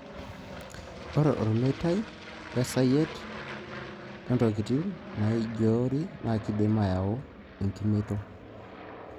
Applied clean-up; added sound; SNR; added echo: none; Aircraft; 14 dB; none.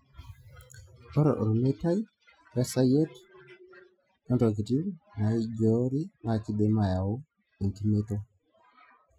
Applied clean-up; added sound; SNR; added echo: classical method Wiener filter.